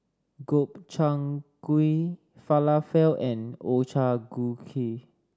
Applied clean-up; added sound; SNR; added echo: none; none; none; none.